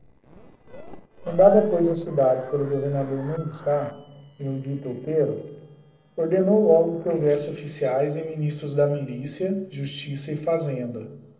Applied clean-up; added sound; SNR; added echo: neural separator model SepFormer DNS4.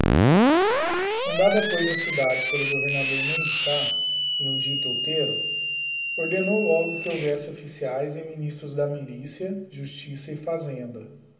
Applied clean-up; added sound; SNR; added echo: none; Screech; -3 dB; reverberation time 0.3 s.